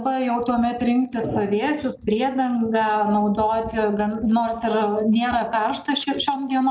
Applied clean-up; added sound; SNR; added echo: neural mask model Resemble Enhance denoiser.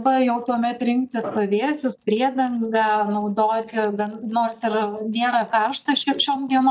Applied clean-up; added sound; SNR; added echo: neural mask model DeepFilterNet 3.